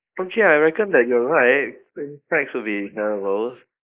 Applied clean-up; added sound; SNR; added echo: neural mask model Resemble Enhance denoiser.